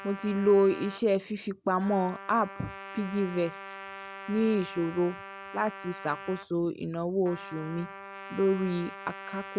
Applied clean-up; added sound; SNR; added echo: none; Trumpet; 14 dB; none.